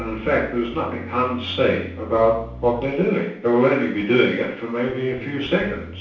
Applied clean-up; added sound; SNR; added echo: none; Bass guitar; 16 dB; reverberation time 0.7 s.